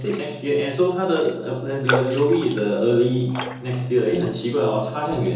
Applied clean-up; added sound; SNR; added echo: none; Raindrop; 11 dB; reverberation time 0.7 s.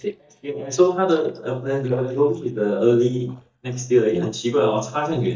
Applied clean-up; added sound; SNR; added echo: neural mask model DeepFilterNet 3.